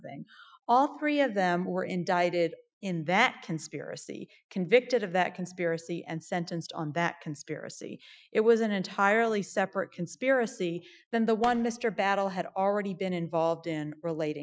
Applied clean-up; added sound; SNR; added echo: classical method Wiener filter.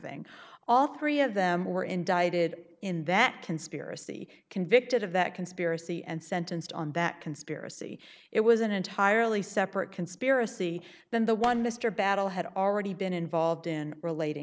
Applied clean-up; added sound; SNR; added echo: none; Fireworks; 20 dB; none.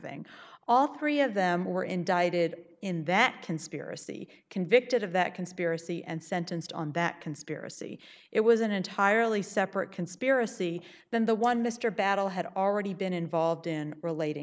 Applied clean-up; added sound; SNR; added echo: neural mask model Resemble Enhance denoiser.